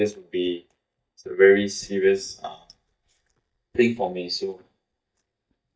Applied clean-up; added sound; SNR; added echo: neural mask model DeepFilterNet 3.